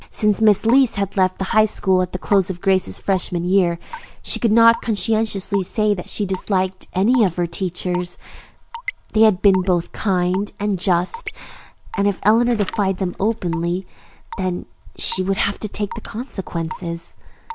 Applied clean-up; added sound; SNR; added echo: none; Raindrop / Drip / Water tap, faucet + Bicycle; 18 dB; none.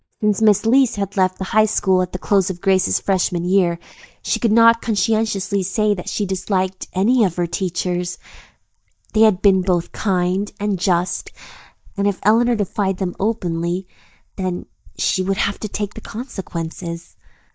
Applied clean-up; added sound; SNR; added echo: neural mask model DeepFilterNet 3.